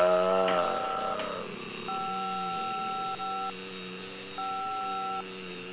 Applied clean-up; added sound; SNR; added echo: none; Telephone; 3 dB; none.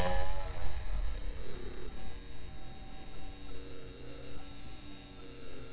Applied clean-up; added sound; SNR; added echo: neural mask model DeepFilterNet 3.